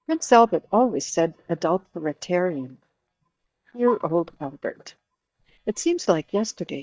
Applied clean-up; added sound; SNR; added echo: neural mask model DeepFilterNet 3.